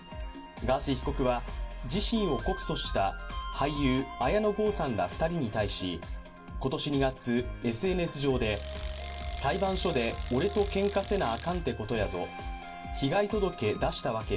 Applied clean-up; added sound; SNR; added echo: none; Tools; 15 dB; reverberation time 0.1 s.